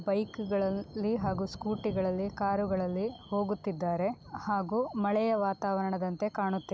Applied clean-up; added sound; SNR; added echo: none; Thunder; 16 dB; none.